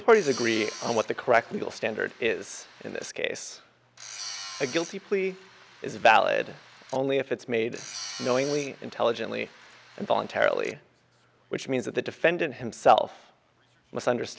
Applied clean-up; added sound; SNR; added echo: none; Tools; 15 dB; none.